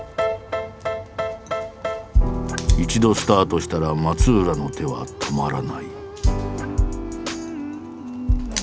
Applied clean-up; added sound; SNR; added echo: none; none; none; none.